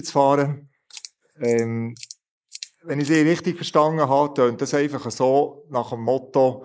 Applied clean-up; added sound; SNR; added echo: neural mask model Resemble Enhance denoiser.